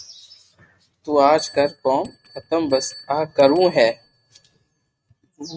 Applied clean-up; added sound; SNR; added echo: neural mask model RNNoise.